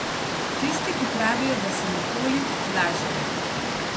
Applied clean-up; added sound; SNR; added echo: none; Water; -2 dB; none.